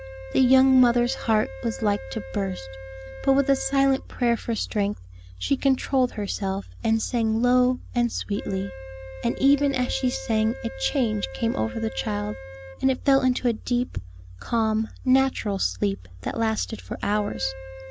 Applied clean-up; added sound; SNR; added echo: none; Wind instrument, woodwind instrument; 17 dB; none.